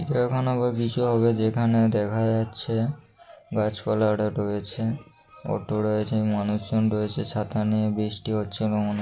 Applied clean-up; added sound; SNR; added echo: none; none; none; none.